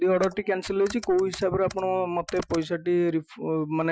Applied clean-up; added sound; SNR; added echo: classical method Wiener filter.